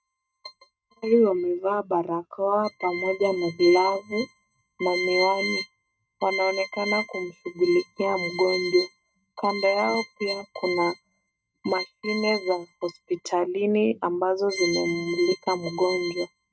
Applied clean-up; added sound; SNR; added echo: neural mask model RNNoise.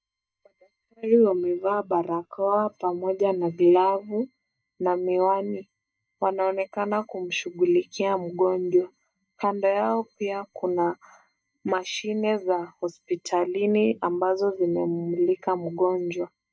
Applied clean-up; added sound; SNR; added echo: neural mask model DeepFilterNet 3.